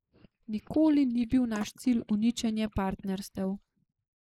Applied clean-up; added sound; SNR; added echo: neural mask model Resemble Enhance denoiser.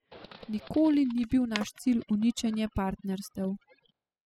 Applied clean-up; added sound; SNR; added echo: classical method spectral subtraction.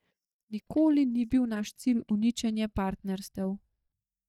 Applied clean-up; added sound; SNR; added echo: neural mask model DeepFilterNet 3.